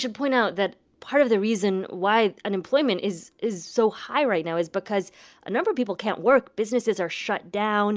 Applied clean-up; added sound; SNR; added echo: none; none; none; none.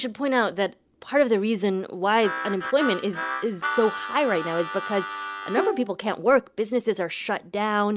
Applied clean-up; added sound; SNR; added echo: none; Harmonica + Bowed string instrument; 7 dB; none.